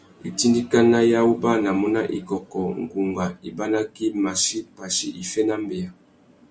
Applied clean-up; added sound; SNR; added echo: none; none; none; none.